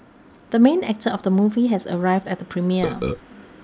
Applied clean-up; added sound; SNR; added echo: none; Burping, eructation; 5 dB; none.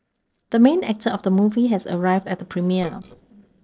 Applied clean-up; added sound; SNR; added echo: neural separator model SepFormer DNS4.